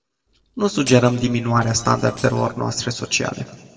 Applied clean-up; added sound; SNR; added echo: neural separator model SepFormer DNS4.